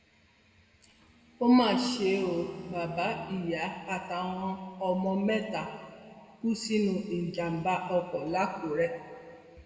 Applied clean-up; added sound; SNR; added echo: none; Bowed string instrument; 19 dB; reverberation time 1.9 s.